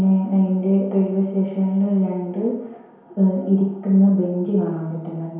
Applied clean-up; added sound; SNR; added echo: none; none; none; reverberation time 1.0 s.